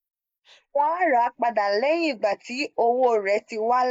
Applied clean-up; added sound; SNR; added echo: neural mask model Resemble Enhance denoiser.